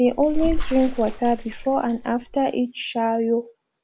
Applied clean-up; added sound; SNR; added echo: none; Bathtub (filling or washing) / Water / Splash, splatter; 5 dB; none.